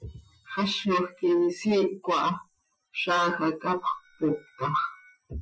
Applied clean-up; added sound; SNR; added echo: classical method Wiener filter.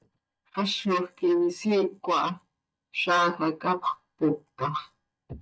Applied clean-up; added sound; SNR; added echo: neural mask model DeepFilterNet 3.